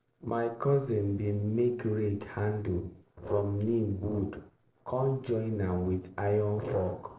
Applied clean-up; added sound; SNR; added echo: neural separator model SepFormer DNS4.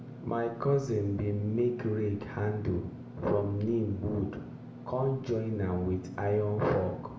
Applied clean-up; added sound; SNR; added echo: none; Engine / Mechanisms; 13 dB; reverberation time 0.6 s.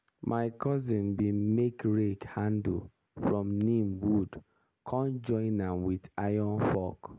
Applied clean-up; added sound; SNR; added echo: none; none; none; none.